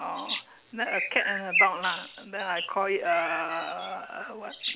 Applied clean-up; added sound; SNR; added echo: none; Bird; 3 dB; none.